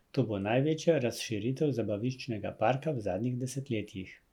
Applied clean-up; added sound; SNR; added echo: none; none; none; none.